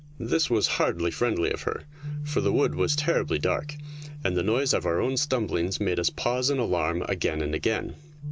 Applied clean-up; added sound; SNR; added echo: none; Bass guitar; 12 dB; none.